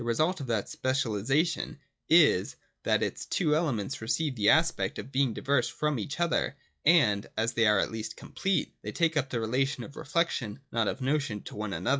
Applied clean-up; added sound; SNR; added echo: classical method log-MMSE.